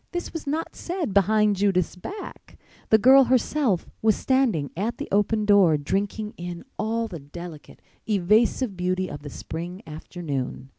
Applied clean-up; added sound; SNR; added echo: none; none; none; none.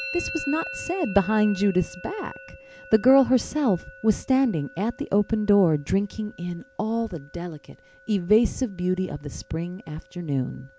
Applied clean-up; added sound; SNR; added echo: none; Musical instrument; 17 dB; none.